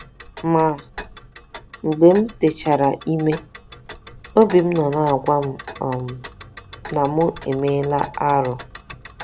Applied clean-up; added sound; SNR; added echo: none; Tick; 17 dB; none.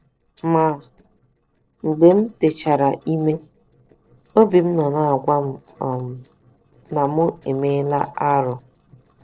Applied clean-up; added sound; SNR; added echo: neural separator model SepFormer DNS4.